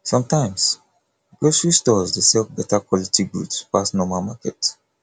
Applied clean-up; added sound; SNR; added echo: none; none; none; none.